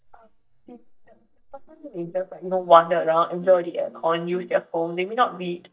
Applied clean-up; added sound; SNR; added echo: neural mask model DeepFilterNet 3.